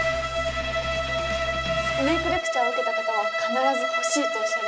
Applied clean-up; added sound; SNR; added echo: none; Bowed string instrument; -3 dB; none.